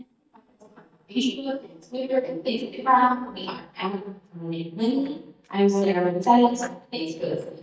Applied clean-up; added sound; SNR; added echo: neural mask model DeepFilterNet 3.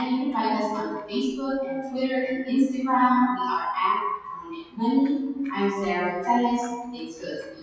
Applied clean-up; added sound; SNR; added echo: classical method WPE with log-MMSE.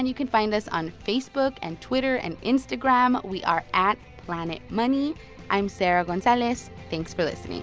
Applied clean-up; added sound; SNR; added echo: none; none; none; none.